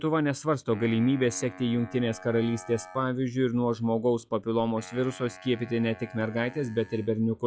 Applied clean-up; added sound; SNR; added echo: classical method log-MMSE.